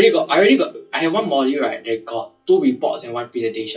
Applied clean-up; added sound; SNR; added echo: classical method WPE with log-MMSE.